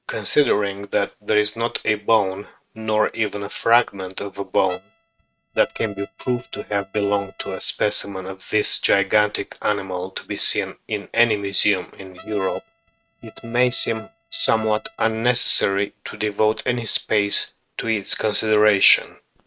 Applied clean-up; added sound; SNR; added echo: neural mask model RNNoise.